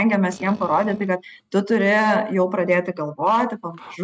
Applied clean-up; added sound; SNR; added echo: neural mask model RNNoise.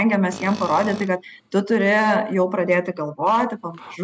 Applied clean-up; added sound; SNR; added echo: none; Tools; 17 dB; none.